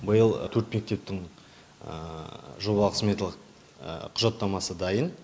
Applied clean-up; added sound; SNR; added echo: none; none; none; none.